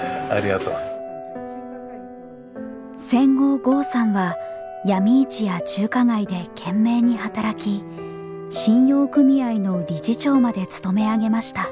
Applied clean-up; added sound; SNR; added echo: none; none; none; none.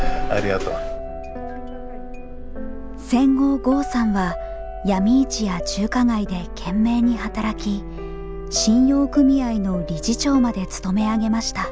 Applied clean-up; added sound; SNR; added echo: none; Engine starting; 10 dB; none.